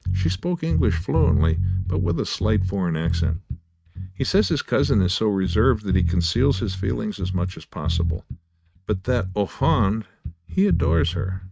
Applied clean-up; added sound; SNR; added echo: neural mask model RNNoise.